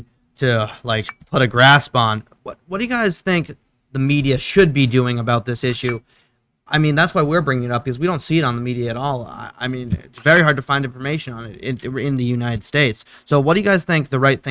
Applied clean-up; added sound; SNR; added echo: neural mask model RNNoise.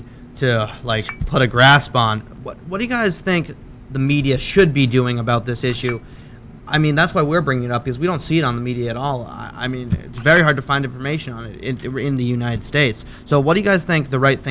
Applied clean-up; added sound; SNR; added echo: none; Chink, clink + Engine; 19 dB; none.